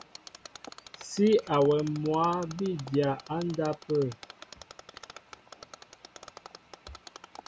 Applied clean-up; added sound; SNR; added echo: none; Mechanisms; 18 dB; none.